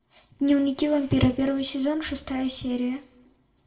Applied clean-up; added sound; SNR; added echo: neural separator model SepFormer DNS4.